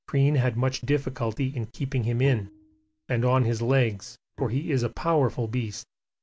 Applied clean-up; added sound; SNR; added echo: none; Bowed string instrument; 20 dB; none.